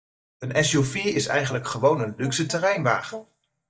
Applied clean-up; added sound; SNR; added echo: neural mask model DeepFilterNet 3.